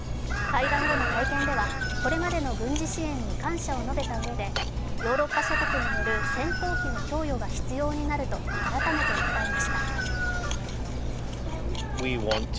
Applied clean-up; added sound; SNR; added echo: none; Cutlery, silverware + Chicken, rooster; -4 dB; none.